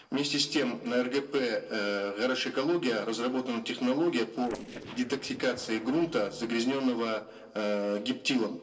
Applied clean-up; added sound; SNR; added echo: neural separator model SepFormer DNS4.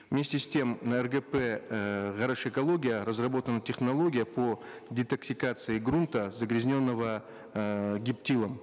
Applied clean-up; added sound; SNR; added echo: none; none; none; none.